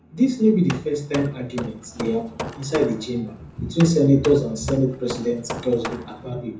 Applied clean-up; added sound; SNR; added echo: none; Hammer; 13 dB; reverberation time 0.6 s.